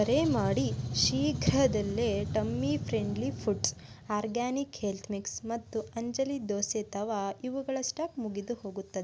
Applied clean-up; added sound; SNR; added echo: none; none; none; none.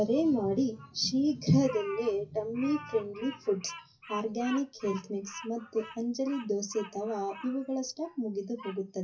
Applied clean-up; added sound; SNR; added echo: classical method WPE with log-MMSE.